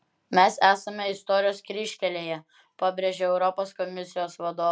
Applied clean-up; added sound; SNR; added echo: none; none; none; none.